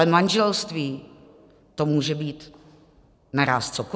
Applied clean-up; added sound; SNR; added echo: none; none; none; none.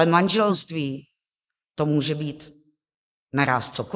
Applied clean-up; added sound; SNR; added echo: neural mask model Resemble Enhance denoiser.